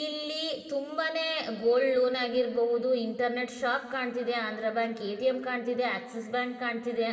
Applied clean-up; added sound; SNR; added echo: none; none; none; reverberation time 2.3 s.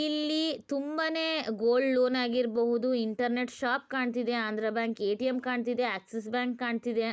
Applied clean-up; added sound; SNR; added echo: none; none; none; none.